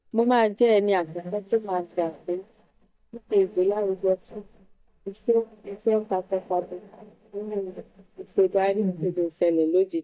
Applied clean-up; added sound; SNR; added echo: neural mask model DeepFilterNet 3.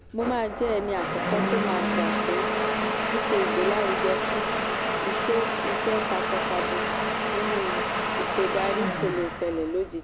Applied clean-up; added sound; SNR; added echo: none; Domestic sounds, home sounds; -3 dB; none.